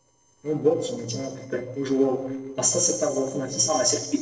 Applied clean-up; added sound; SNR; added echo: neural separator model SepFormer DNS4.